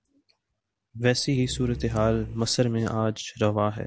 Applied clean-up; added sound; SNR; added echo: none; Growling; 12 dB; none.